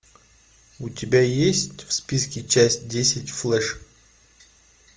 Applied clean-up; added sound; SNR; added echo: none; none; none; none.